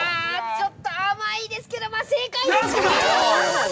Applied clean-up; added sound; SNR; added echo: none; none; none; none.